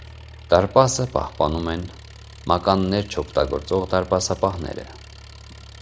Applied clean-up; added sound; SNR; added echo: none; Engine; 18 dB; none.